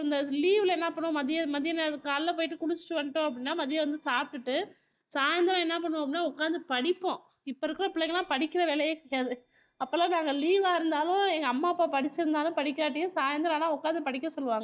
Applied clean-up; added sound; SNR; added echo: neural mask model DeepFilterNet 3.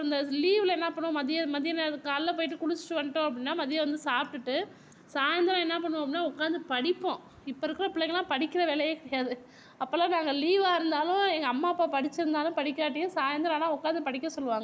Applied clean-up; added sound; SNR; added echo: none; none; none; none.